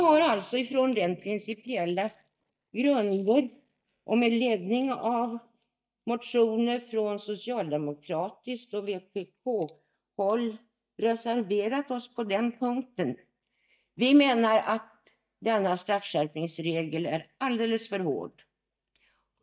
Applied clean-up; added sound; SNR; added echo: neural mask model DeepFilterNet 3.